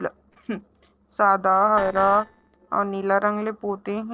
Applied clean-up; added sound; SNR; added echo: neural separator model SepFormer DNS4.